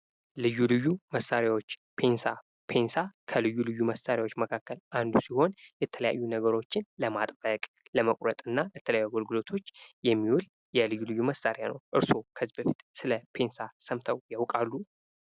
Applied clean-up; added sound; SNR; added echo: none; none; none; none.